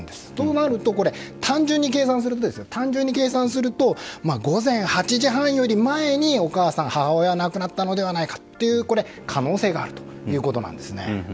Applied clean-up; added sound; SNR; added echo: none; Bowed string instrument; 20 dB; none.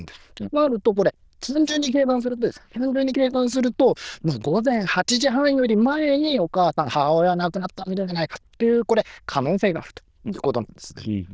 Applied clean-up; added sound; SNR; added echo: neural diffusion model UNIVERSE++.